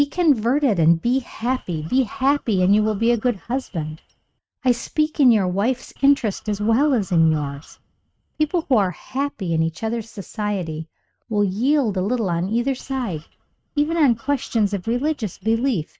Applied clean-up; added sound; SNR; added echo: neural mask model RNNoise.